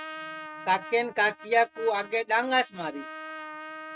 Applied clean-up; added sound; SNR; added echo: neural mask model RNNoise.